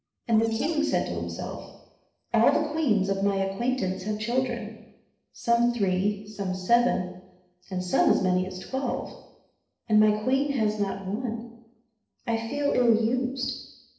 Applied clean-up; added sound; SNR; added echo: neural separator model SepFormer DNS4.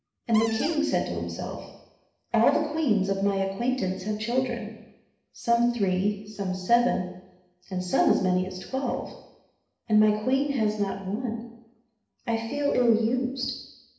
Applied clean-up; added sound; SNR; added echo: none; Cupboard open or close; 10 dB; reverberation time 0.8 s.